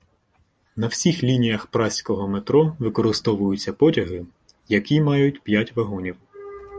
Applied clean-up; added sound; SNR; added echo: none; none; none; none.